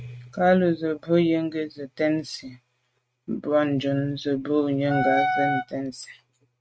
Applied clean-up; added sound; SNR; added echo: neural mask model RNNoise.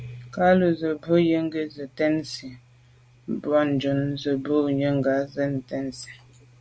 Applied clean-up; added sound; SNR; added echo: none; none; none; none.